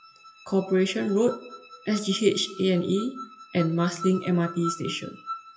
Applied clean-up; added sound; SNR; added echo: classical method WPE with log-MMSE.